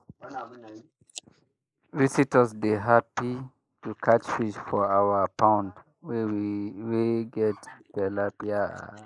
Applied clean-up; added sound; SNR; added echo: neural mask model Resemble Enhance denoiser.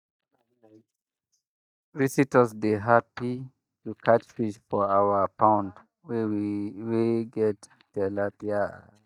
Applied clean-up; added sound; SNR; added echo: neural mask model DeepFilterNet 3.